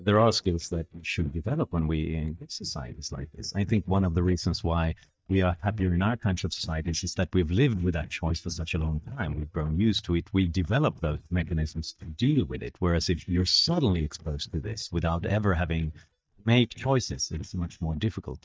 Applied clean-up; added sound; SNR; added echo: neural mask model DeepFilterNet 3.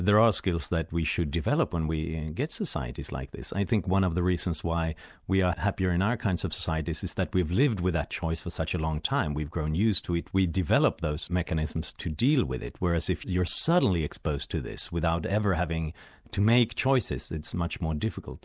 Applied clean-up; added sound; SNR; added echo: none; none; none; none.